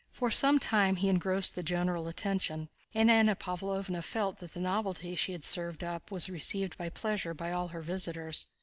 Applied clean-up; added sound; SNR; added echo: none; none; none; none.